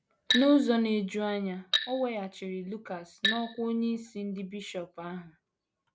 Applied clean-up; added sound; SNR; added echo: none; Glass; 5 dB; none.